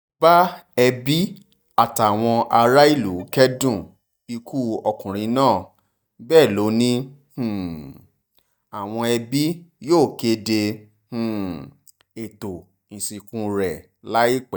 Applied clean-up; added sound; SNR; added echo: neural mask model DeepFilterNet 3.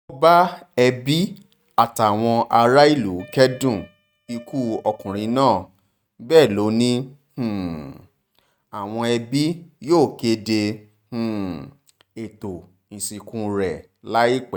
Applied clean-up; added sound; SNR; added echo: neural mask model RNNoise.